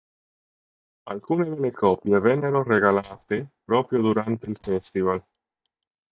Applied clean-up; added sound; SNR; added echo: neural mask model DeepFilterNet 3.